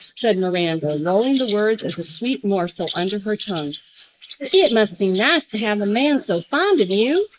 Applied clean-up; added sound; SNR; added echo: neural mask model Resemble Enhance denoiser.